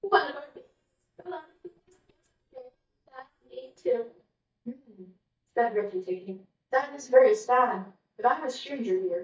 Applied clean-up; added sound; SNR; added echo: neural mask model DeepFilterNet 3.